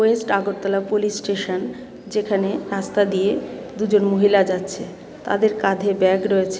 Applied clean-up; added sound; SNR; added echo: none; none; none; none.